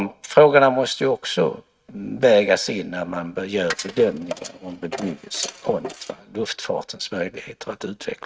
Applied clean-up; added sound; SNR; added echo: neural mask model RNNoise.